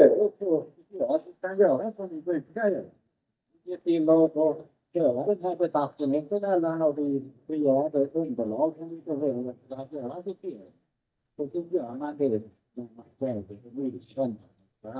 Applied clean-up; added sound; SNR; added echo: neural mask model DeepFilterNet 3.